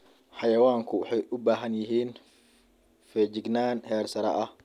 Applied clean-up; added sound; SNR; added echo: none; none; none; none.